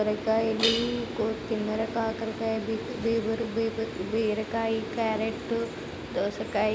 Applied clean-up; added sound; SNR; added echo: none; none; none; none.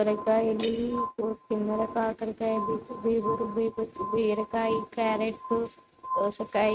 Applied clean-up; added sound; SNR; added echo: neural mask model RNNoise.